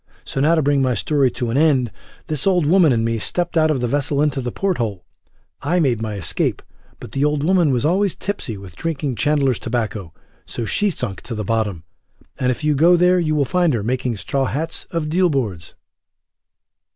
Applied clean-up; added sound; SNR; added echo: none; none; none; none.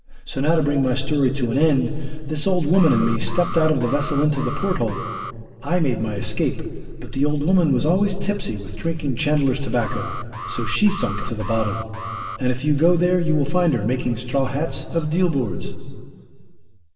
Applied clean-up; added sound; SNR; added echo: none; Alarm; 12 dB; reverberation time 2.1 s.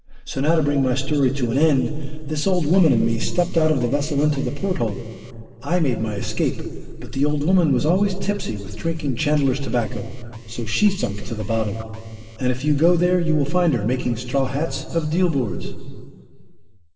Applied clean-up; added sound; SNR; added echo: neural separator model SepFormer DNS4.